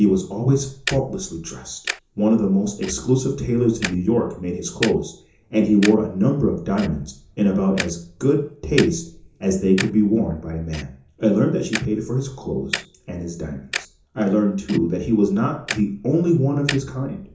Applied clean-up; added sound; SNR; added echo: none; Tick-tock; 14 dB; reverberation time 0.6 s.